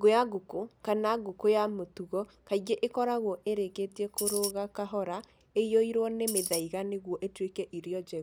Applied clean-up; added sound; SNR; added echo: none; Tambourine; 2 dB; none.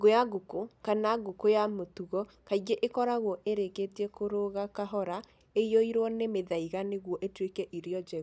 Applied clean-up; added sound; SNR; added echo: none; none; none; none.